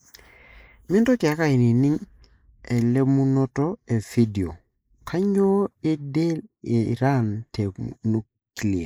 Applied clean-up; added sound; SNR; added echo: neural mask model Resemble Enhance denoiser.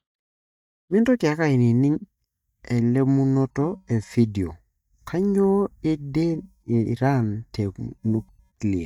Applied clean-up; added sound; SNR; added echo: neural mask model DeepFilterNet 3.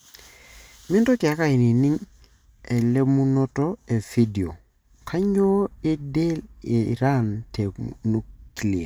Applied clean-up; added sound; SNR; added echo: none; none; none; none.